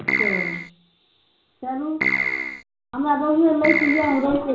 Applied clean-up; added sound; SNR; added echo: none; Keyboard (musical); 0 dB; reverberation time 0.5 s.